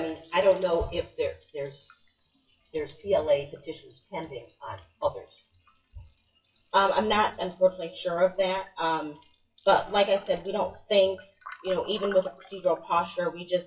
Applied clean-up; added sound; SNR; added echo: classical method WPE with log-MMSE.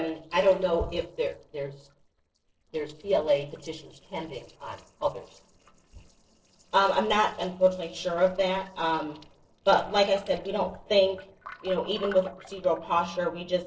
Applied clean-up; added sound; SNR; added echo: neural separator model SepFormer DNS4.